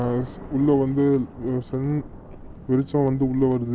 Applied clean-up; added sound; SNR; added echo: none; Thunder; 18 dB; none.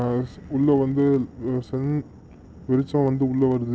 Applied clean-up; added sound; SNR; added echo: none; none; none; none.